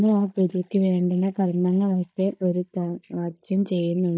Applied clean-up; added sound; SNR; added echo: neural mask model DeepFilterNet 3.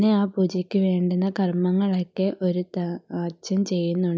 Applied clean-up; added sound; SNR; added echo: none; none; none; none.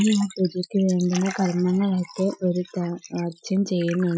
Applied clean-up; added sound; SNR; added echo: classical method Wiener filter.